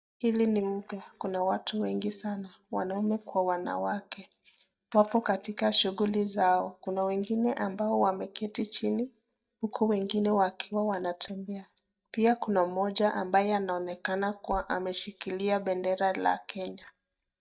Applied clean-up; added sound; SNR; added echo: neural mask model DeepFilterNet 3.